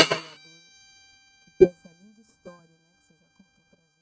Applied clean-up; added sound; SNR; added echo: neural mask model RNNoise.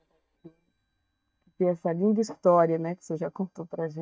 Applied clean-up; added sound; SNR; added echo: neural mask model DeepFilterNet 3.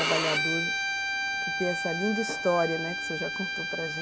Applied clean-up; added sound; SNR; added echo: none; Bowed string instrument; -1 dB; none.